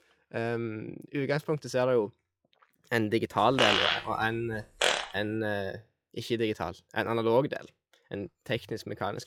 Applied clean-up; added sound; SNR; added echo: classical method log-MMSE.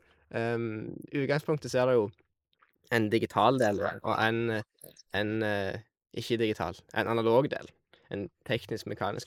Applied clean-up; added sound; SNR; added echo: neural mask model Resemble Enhance denoiser.